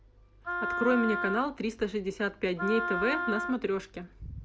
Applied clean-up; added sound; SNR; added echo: none; Wind instrument, woodwind instrument; 4 dB; none.